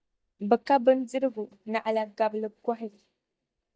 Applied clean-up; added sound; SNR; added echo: neural mask model DeepFilterNet 3.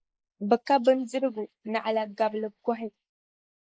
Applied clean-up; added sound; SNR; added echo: neural mask model Resemble Enhance denoiser.